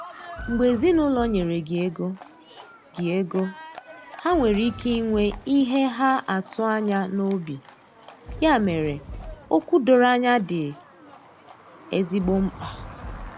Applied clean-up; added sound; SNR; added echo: none; Fireworks + Livestock, farm animals, working animals; 16 dB; none.